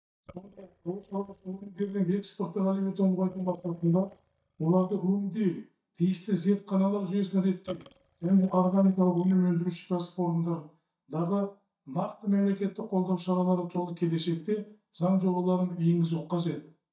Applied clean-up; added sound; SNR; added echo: neural mask model DeepFilterNet 3.